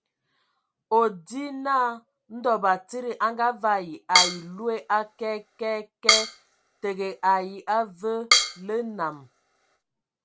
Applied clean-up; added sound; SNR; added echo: none; Drum kit; 0 dB; none.